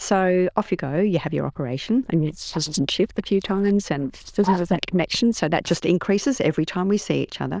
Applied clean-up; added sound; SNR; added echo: neural diffusion model UNIVERSE++.